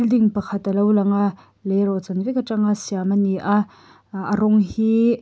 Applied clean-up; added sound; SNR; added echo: none; none; none; none.